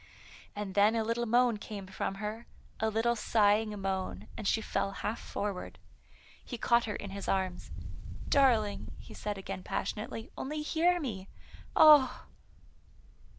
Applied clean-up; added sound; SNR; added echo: none; Wind; 11 dB; none.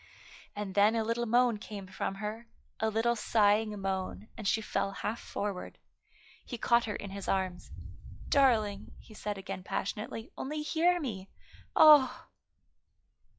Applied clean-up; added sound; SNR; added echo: classical method log-MMSE.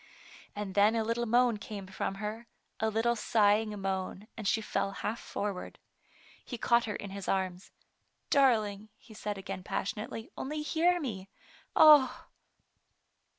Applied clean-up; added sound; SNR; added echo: none; none; none; none.